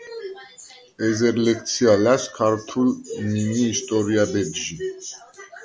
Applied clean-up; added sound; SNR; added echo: none; none; none; none.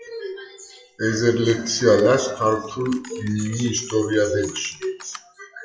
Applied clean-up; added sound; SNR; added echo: classical method WPE with log-MMSE.